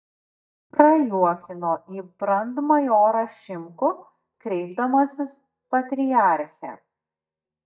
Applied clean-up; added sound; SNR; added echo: neural mask model DeepFilterNet 3.